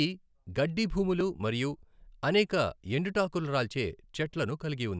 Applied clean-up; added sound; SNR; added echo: none; none; none; none.